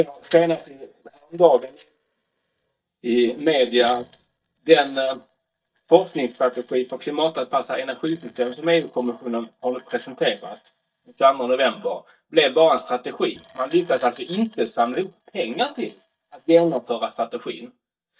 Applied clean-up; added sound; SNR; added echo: neural mask model DeepFilterNet 3.